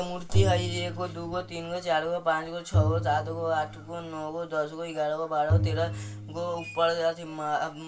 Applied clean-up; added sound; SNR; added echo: none; Bowed string instrument; 2 dB; reverberation time 0.2 s.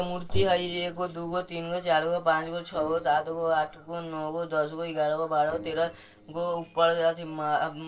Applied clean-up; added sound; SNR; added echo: neural separator model SepFormer DNS4.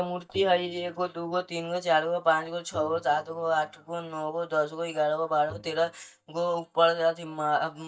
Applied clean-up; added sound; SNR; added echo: neural mask model DeepFilterNet 3.